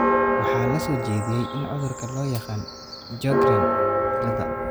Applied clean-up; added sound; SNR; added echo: none; Church bell; -4 dB; none.